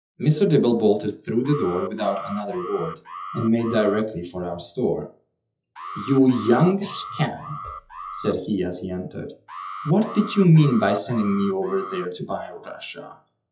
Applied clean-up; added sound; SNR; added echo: classical method WPE with log-MMSE.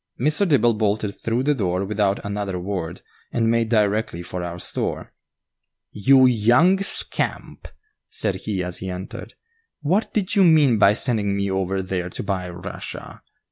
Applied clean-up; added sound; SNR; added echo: none; none; none; none.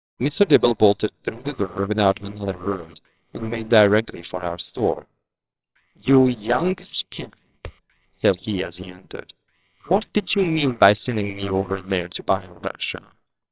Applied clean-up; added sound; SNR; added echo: neural separator model SepFormer WHAMR!.